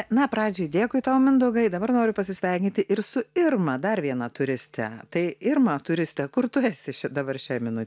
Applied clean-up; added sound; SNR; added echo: none; none; none; none.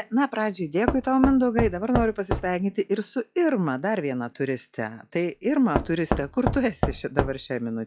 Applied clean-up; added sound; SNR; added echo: classical method log-MMSE.